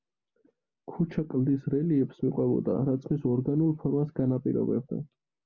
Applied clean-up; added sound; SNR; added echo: none; none; none; none.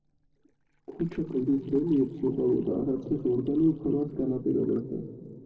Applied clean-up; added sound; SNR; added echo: neural separator model SepFormer DNS4.